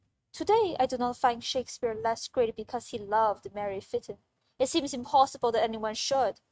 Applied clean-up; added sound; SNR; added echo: neural mask model RNNoise.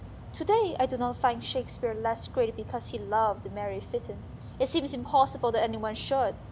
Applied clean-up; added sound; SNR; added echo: none; Mechanical fan; 13 dB; none.